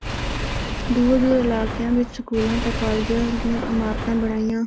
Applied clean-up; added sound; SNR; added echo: none; Engine / Car; 5 dB; none.